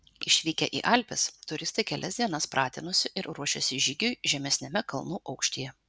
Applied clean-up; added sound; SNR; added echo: none; none; none; none.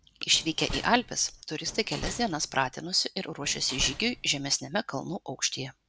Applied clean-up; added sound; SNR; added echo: none; Slam; 11 dB; none.